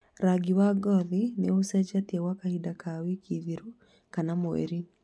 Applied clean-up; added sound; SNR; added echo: none; none; none; none.